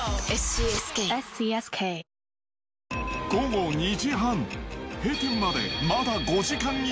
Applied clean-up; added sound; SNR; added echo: none; none; none; none.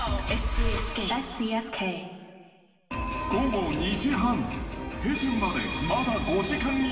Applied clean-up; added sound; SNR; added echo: none; none; none; reverberation time 2.1 s.